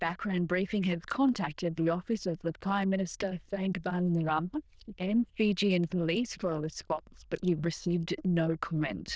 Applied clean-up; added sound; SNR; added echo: neural diffusion model UNIVERSE++.